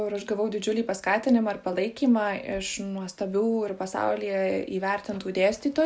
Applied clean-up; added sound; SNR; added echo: none; none; none; none.